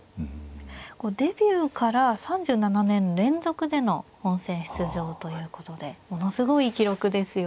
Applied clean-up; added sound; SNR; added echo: none; none; none; none.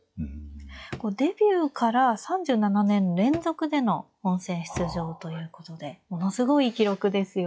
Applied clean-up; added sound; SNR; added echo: classical method log-MMSE.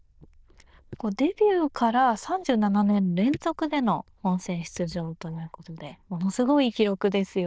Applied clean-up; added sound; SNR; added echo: neural diffusion model UNIVERSE++.